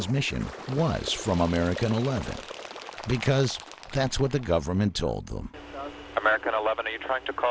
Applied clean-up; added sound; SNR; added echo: none; Bird; 15 dB; none.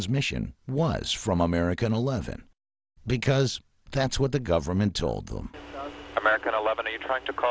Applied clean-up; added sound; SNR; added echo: none; none; none; none.